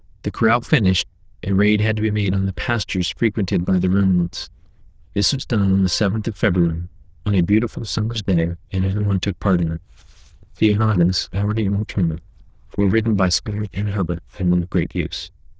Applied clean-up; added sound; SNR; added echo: neural diffusion model UNIVERSE++.